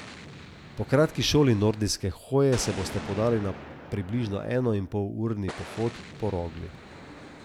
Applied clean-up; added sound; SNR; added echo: none; Explosion; 15 dB; none.